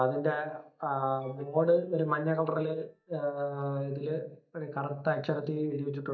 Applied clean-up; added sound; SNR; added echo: neural mask model DeepFilterNet 3.